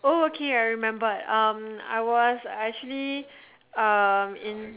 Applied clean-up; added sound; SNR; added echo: none; none; none; none.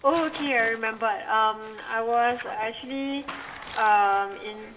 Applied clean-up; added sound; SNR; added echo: none; Tearing; 17 dB; reverberation time 1.4 s.